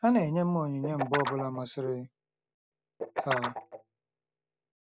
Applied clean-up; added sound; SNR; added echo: none; Guitar; 6 dB; none.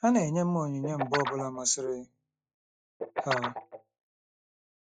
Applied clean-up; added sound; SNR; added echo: classical method log-MMSE.